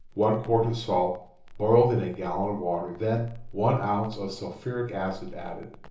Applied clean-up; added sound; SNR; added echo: none; Crackle; 17 dB; reverberation time 1.2 s.